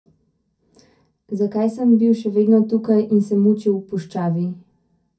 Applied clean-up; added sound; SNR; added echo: none; none; none; reverberation time 0.3 s.